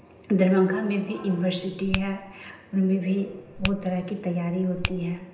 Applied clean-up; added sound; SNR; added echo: none; Finger snapping; 9 dB; reverberation time 0.9 s.